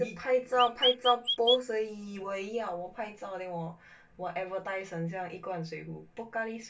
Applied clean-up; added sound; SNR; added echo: none; Chirp, tweet; -1 dB; reverberation time 0.2 s.